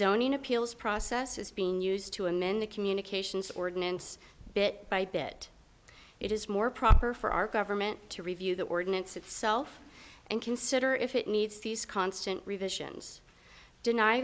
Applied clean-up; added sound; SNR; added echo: none; none; none; none.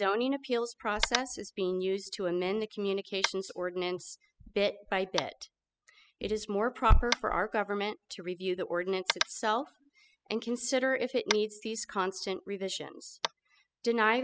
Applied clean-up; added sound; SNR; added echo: classical method spectral subtraction.